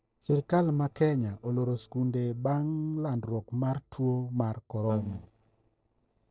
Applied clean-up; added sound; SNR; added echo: neural separator model SepFormer DNS4.